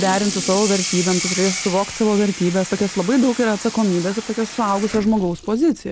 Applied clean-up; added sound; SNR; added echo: none; Sink (filling or washing) / Water tap, faucet; 9 dB; none.